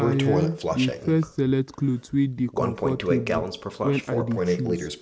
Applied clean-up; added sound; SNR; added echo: none; Toilet flush; 3 dB; none.